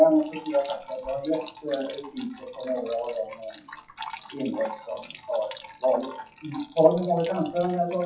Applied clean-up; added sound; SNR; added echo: classical method WPE with log-MMSE.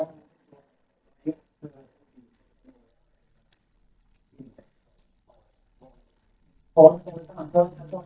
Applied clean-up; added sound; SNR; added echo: neural mask model DeepFilterNet 3.